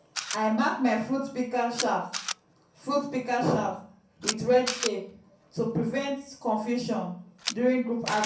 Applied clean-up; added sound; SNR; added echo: none; Camera; 11 dB; reverberation time 0.6 s.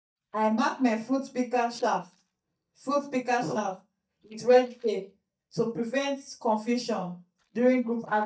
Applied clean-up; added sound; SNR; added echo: neural mask model DeepFilterNet 3.